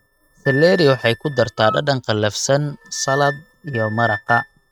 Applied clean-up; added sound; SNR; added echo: neural mask model RNNoise.